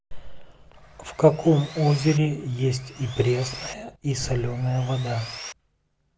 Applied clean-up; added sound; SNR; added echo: none; Sawing; 16 dB; none.